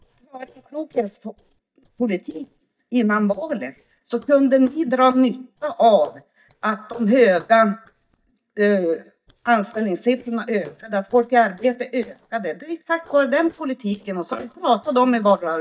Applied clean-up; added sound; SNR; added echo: neural mask model DeepFilterNet 3.